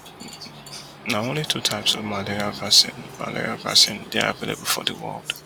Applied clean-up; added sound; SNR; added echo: none; Train; 16 dB; none.